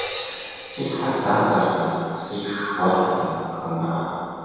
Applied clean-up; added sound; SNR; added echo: none; Crash cymbal; 8 dB; reverberation time 2.2 s.